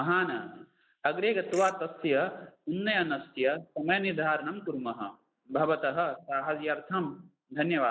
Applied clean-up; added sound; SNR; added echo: neural mask model Resemble Enhance denoiser.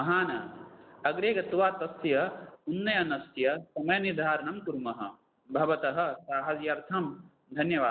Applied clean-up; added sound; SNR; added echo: none; none; none; none.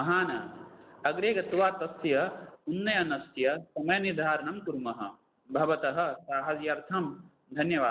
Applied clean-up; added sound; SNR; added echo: none; Ratchet, pawl / Percussion; 13 dB; none.